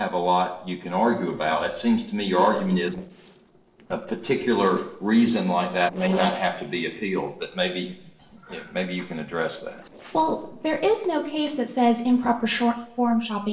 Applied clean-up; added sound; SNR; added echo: neural separator model SepFormer DNS4.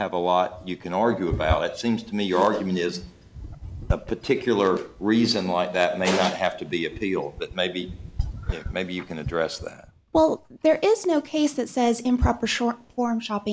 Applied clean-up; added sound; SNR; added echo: none; none; none; none.